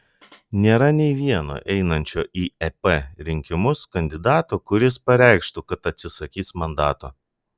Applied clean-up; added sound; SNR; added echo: none; none; none; none.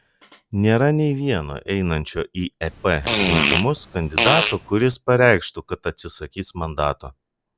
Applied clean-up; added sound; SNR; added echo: none; Fart; 0 dB; none.